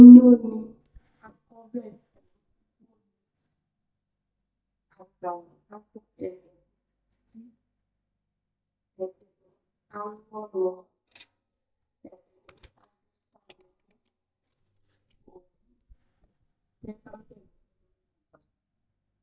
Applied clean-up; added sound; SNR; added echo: neural mask model DeepFilterNet 3.